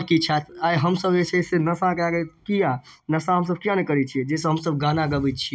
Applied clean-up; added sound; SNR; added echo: none; none; none; none.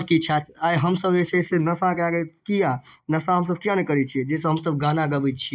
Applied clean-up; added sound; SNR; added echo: neural mask model Resemble Enhance denoiser.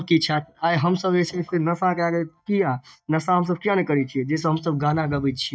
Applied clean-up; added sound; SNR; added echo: neural mask model DeepFilterNet 3.